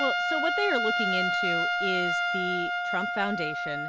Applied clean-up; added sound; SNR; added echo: none; Trumpet; -5 dB; none.